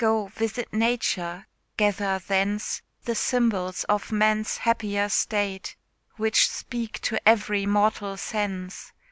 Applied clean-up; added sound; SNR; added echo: none; none; none; none.